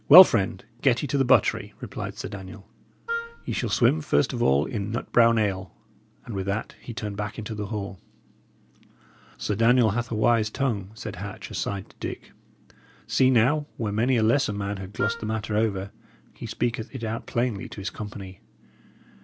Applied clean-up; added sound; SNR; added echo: none; Wind instrument, woodwind instrument; 10 dB; none.